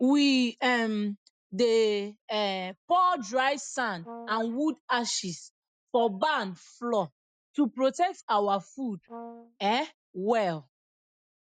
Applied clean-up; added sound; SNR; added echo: neural mask model RNNoise.